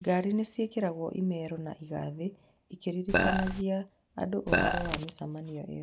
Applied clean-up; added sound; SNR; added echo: none; Burping, eructation; -5 dB; none.